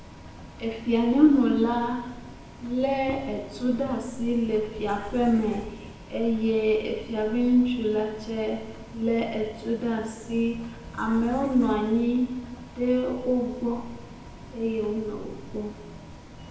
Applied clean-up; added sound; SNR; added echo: none; Bus; 17 dB; reverberation time 1.0 s.